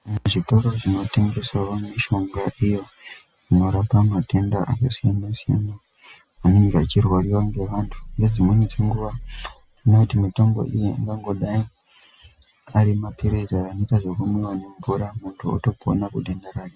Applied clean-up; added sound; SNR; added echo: none; Growling; 14 dB; none.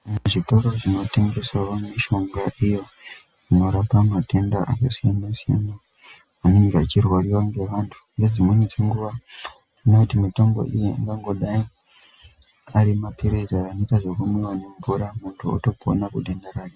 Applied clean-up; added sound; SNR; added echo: none; none; none; none.